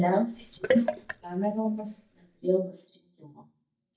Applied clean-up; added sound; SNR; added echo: neural mask model DeepFilterNet 3.